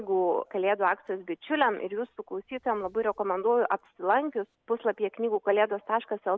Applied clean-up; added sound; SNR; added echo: none; none; none; none.